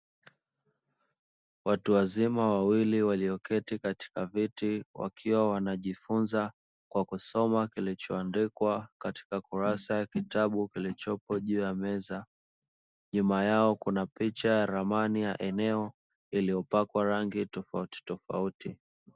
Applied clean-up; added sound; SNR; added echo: none; none; none; none.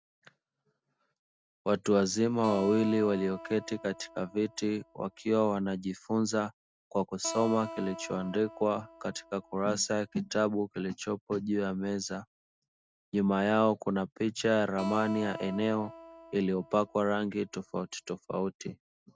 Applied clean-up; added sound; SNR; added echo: none; Acoustic guitar; 14 dB; none.